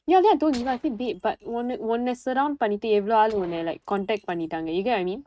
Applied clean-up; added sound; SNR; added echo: neural mask model RNNoise.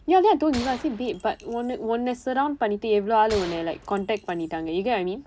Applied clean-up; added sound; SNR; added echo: none; Gunshot, gunfire; 17 dB; none.